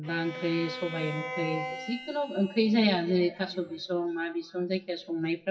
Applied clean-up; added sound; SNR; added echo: classical method WPE with log-MMSE.